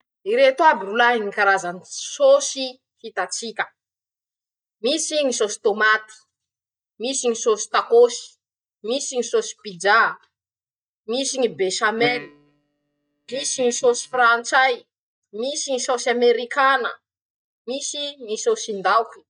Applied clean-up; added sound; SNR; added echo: neural mask model DeepFilterNet 3.